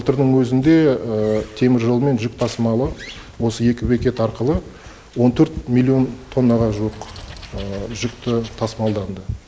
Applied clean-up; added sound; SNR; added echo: none; Wild animals; 18 dB; none.